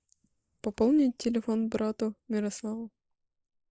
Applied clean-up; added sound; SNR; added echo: neural mask model Resemble Enhance denoiser.